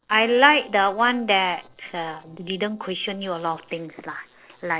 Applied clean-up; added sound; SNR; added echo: neural separator model SepFormer DNS4.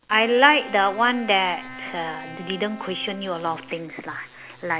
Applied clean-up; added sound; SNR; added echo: none; Wind instrument, woodwind instrument; 16 dB; none.